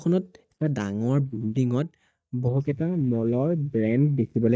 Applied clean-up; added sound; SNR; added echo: neural mask model DeepFilterNet 3.